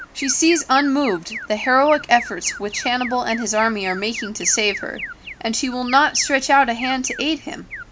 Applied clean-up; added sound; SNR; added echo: none; Alarm; 13 dB; none.